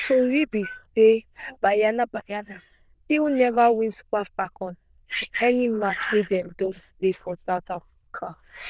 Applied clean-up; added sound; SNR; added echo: neural diffusion model UNIVERSE++.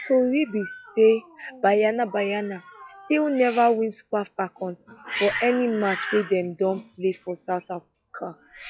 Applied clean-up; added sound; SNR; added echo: classical method log-MMSE.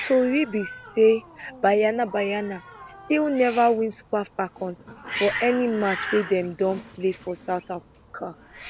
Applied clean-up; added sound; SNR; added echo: none; Hiss; 13 dB; none.